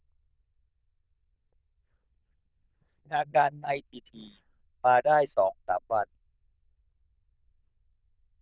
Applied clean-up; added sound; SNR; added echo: neural diffusion model UNIVERSE++.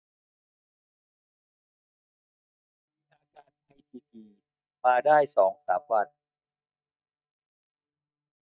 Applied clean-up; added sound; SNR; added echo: neural mask model DeepFilterNet 3.